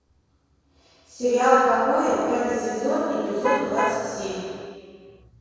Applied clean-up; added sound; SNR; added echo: none; Alarm / Truck; 5 dB; reverberation time 2.2 s.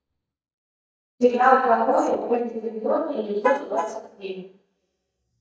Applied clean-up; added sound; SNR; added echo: neural mask model DeepFilterNet 3.